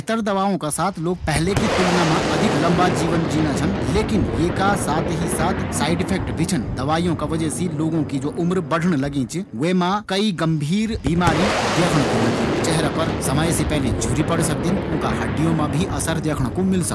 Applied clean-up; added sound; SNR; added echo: none; Boom; 3 dB; none.